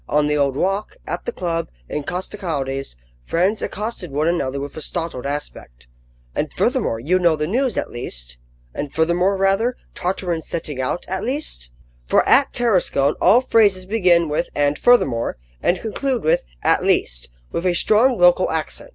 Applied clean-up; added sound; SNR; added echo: none; none; none; none.